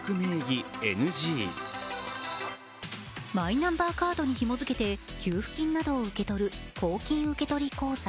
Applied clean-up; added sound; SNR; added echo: none; none; none; none.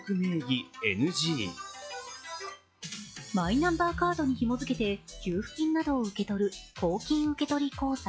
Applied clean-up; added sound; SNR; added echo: classical method log-MMSE.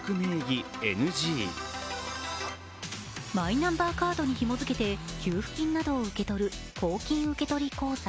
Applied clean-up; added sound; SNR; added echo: none; Car passing by / Idling; 15 dB; none.